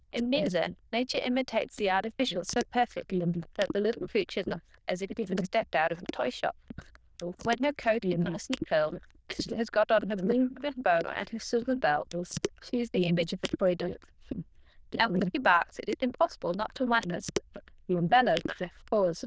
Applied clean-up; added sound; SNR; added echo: neural diffusion model UNIVERSE++.